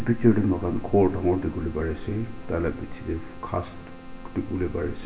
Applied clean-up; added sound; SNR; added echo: none; Keyboard (musical); 20 dB; reverberation time 0.8 s.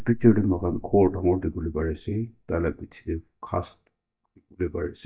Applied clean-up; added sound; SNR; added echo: neural mask model DeepFilterNet 3.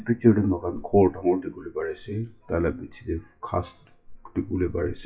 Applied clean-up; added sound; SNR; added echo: classical method WPE with log-MMSE.